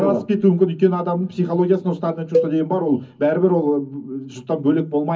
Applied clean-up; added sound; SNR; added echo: none; Cowbell; 7 dB; reverberation time 0.4 s.